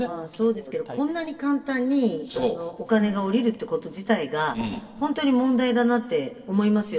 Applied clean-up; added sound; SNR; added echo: neural separator model SepFormer DNS4.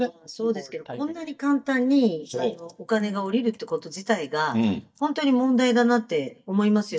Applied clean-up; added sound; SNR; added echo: neural mask model DeepFilterNet 3.